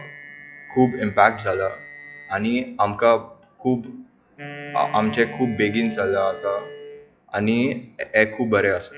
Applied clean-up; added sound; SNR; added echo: classical method log-MMSE.